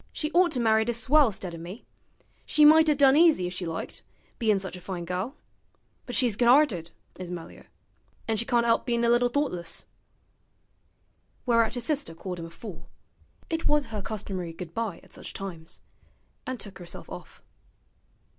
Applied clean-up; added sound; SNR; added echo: none; none; none; none.